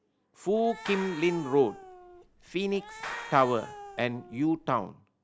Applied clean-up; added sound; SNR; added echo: none; Cat + Clapping; 14 dB; none.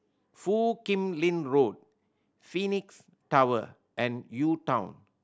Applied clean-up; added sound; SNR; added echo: none; none; none; none.